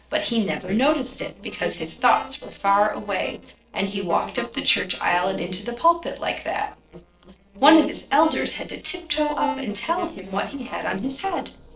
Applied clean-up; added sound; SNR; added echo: neural separator model SepFormer DNS4.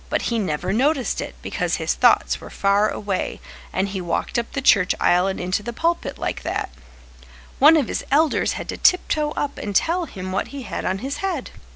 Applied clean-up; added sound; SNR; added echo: none; none; none; none.